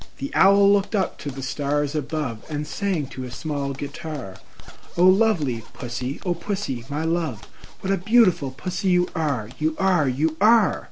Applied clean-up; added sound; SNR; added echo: none; Zipper (clothing); 10 dB; none.